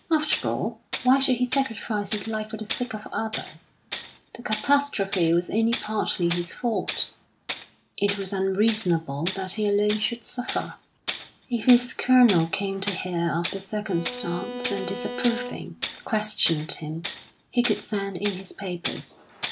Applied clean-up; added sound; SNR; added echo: none; Bowed string instrument + Tools; 11 dB; none.